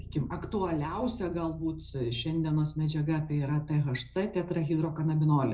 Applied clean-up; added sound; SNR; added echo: none; Bass guitar; 18 dB; reverberation time 0.3 s.